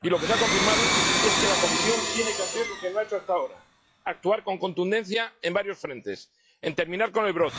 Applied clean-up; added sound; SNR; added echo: classical method log-MMSE.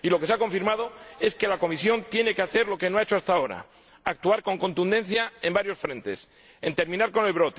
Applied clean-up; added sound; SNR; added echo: none; none; none; none.